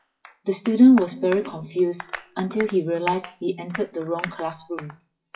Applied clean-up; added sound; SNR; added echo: classical method WPE with log-MMSE.